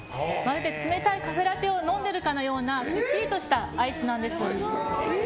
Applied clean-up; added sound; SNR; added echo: none; none; none; none.